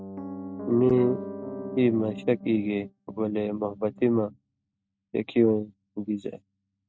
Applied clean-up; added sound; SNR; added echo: neural mask model RNNoise.